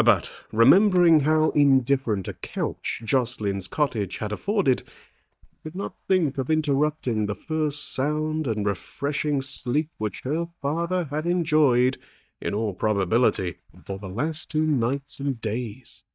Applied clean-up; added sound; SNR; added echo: neural mask model DeepFilterNet 3.